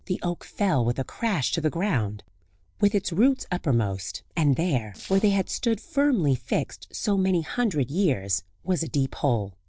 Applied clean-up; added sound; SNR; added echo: neural separator model SepFormer DNS4.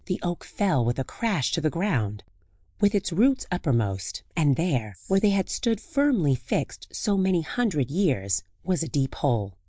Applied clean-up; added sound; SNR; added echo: neural mask model Resemble Enhance denoiser.